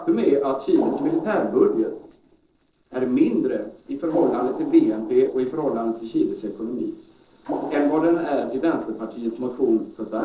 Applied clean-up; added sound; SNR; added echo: neural separator model SepFormer DNS4.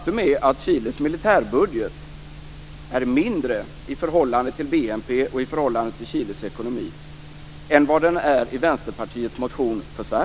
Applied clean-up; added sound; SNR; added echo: none; none; none; none.